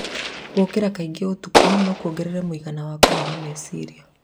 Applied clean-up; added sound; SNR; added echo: none; Explosion; -2 dB; none.